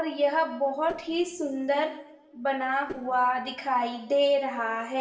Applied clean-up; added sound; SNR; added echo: neural separator model SepFormer DNS4.